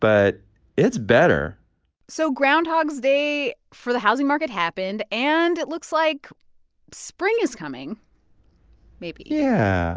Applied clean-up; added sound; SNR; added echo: none; none; none; none.